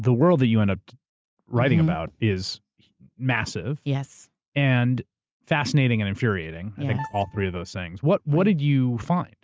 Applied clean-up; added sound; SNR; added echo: neural mask model RNNoise.